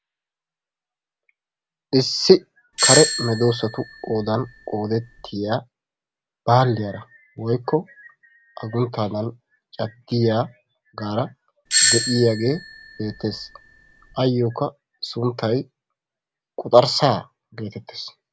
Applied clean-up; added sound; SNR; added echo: none; Doorbell; 1 dB; none.